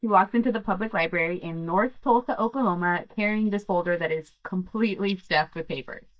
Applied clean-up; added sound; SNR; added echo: neural mask model DeepFilterNet 3.